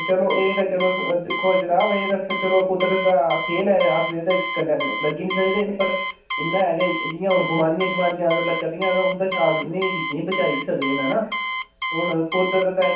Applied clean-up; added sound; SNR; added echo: none; Alarm; 4 dB; reverberation time 0.7 s.